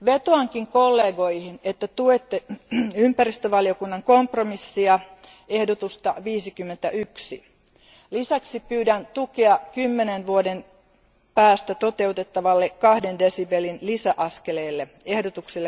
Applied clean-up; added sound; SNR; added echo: none; none; none; none.